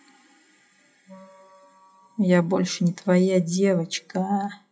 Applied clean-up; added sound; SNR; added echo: classical method WPE with log-MMSE.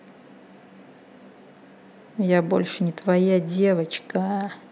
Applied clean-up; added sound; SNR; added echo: none; none; none; none.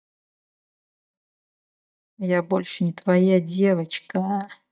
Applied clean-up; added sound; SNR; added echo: neural mask model DeepFilterNet 3.